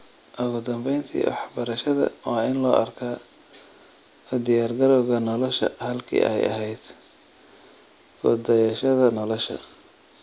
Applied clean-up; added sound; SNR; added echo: none; none; none; none.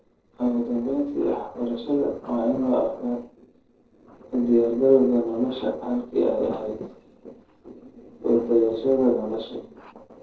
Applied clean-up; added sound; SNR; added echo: neural separator model SepFormer DNS4.